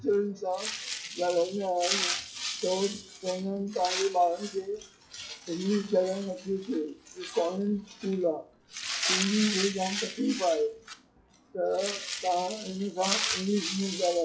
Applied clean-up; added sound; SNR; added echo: classical method WPE with log-MMSE.